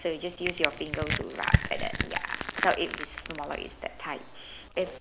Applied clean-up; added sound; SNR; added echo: none; Crushing; 0 dB; none.